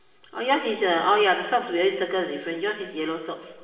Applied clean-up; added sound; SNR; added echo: none; none; none; reverberation time 1.2 s.